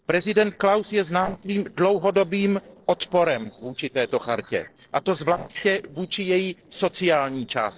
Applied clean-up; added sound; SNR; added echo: neural separator model SepFormer DNS4.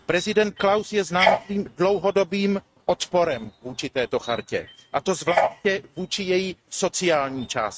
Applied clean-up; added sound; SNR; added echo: neural mask model RNNoise.